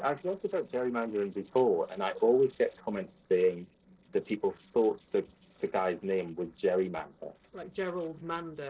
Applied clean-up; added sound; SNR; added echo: neural separator model SepFormer DNS4.